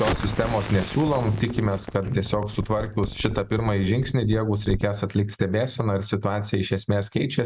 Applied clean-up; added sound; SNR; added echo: none; Explosion; 11 dB; none.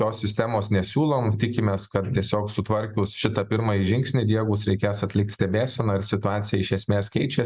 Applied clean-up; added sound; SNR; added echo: none; none; none; none.